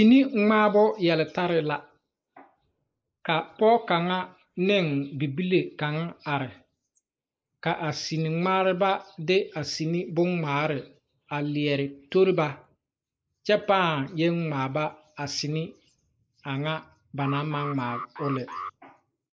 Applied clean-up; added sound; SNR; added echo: neural mask model Resemble Enhance denoiser.